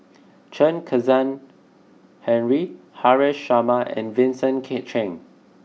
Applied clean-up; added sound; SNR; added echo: none; none; none; none.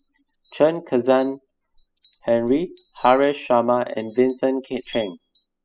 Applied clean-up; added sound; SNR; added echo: classical method spectral subtraction.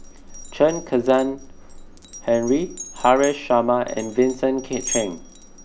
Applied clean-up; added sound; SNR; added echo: none; Glass; 14 dB; none.